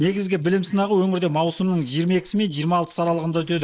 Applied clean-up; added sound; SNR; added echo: neural mask model Resemble Enhance denoiser.